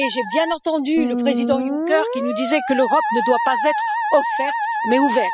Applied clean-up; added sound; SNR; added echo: classical method spectral subtraction.